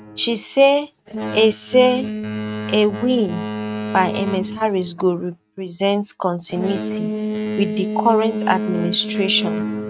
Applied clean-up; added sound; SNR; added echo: neural mask model RNNoise.